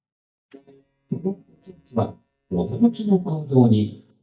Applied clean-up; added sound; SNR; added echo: neural mask model DeepFilterNet 3.